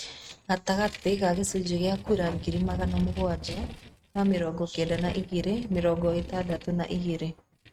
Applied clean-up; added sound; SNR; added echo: neural mask model RNNoise.